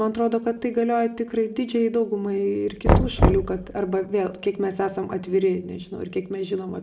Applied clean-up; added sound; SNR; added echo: none; Knock; 0 dB; reverberation time 0.7 s.